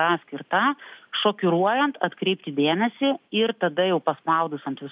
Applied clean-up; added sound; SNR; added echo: none; none; none; none.